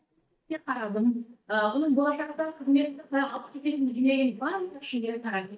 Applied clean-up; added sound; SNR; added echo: neural mask model DeepFilterNet 3.